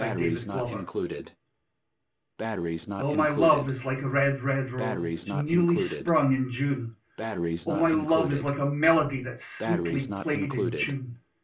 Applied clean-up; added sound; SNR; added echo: none; Breathing; 6 dB; reverberation time 0.2 s.